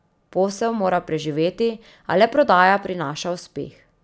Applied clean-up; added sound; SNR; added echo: none; none; none; none.